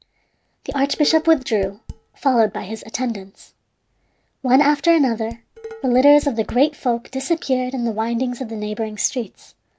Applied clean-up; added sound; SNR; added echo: none; Dishes, pots, and pans; 17 dB; none.